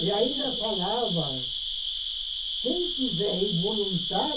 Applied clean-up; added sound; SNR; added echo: none; Cricket; 1 dB; reverberation time 0.3 s.